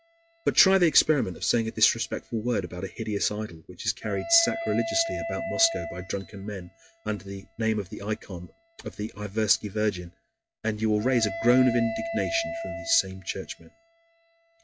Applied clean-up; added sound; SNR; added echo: classical method log-MMSE.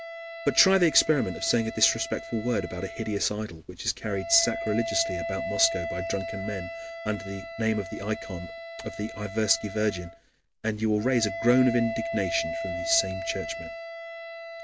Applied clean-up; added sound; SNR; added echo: none; Wind instrument, woodwind instrument; 7 dB; none.